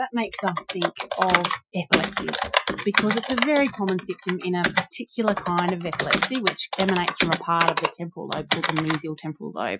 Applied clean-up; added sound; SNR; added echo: classical method Wiener filter.